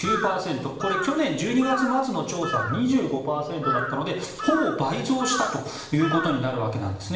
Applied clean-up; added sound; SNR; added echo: none; Bird vocalization, bird call, bird song / Crow; 7 dB; reverberation time 0.8 s.